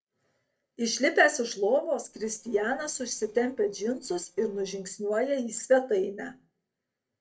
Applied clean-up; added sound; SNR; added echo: neural separator model SepFormer DNS4.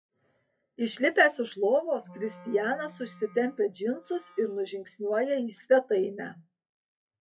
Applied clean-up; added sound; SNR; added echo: classical method WPE with log-MMSE.